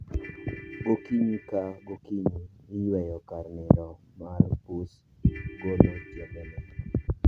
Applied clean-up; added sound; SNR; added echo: none; Ringtone / Keyboard (musical); 17 dB; none.